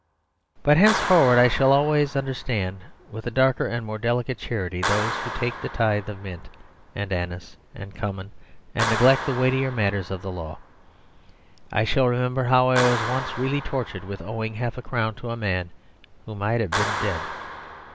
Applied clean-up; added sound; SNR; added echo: none; Clapping; 9 dB; none.